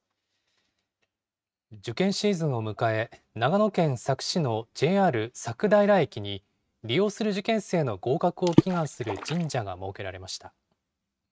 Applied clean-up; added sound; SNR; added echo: neural mask model RNNoise.